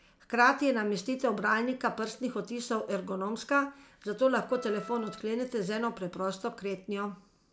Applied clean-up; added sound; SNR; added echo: none; Wind instrument, woodwind instrument; 17 dB; none.